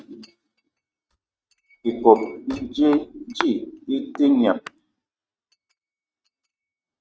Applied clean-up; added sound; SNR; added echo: neural mask model RNNoise.